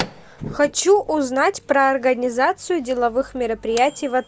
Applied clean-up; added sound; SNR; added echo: none; Microwave oven / Bell; 19 dB; none.